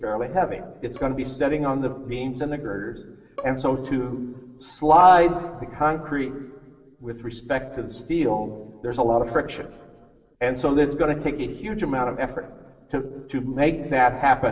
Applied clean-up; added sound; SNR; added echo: neural separator model SepFormer DNS4.